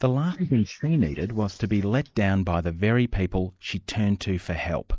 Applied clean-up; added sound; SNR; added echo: neural mask model Resemble Enhance denoiser.